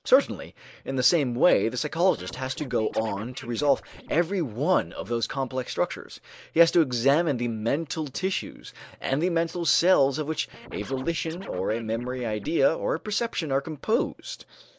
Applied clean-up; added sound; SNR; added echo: neural mask model Resemble Enhance denoiser.